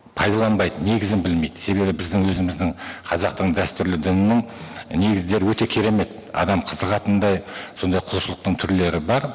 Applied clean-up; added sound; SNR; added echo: none; none; none; none.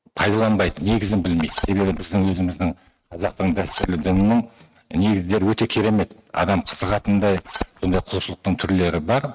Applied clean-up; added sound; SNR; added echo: neural mask model RNNoise.